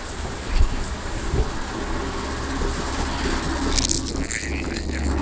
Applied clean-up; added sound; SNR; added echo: neural separator model SepFormer DNS4.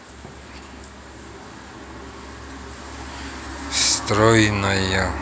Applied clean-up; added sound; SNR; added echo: none; none; none; none.